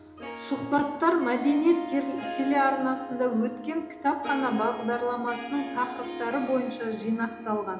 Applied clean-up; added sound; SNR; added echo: none; Harp; 11 dB; reverberation time 0.8 s.